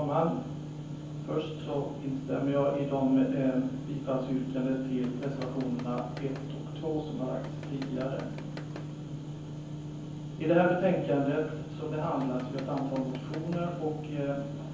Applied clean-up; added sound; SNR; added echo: none; Tools; 16 dB; reverberation time 0.7 s.